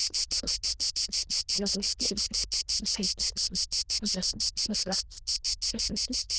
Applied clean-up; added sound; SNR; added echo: neural diffusion model UNIVERSE++.